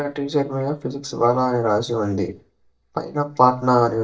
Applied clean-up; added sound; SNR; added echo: neural mask model DeepFilterNet 3.